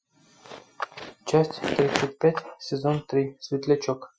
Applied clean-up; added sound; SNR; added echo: classical method Wiener filter.